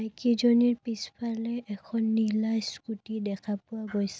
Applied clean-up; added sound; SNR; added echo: none; none; none; none.